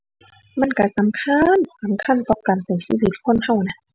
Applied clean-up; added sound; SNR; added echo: none; none; none; none.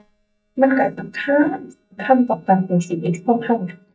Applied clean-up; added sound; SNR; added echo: neural mask model DeepFilterNet 3.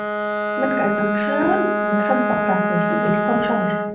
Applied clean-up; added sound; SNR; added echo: none; Bowed string instrument; -2 dB; reverberation time 0.6 s.